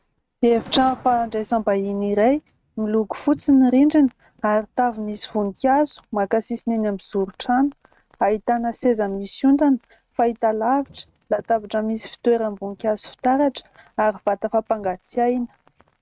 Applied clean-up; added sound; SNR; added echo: neural mask model RNNoise.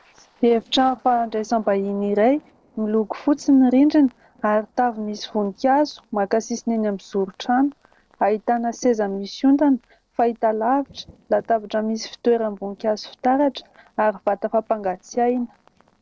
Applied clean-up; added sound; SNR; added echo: neural separator model SepFormer DNS4.